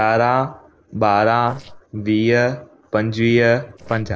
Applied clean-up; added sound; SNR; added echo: neural separator model SepFormer DNS4.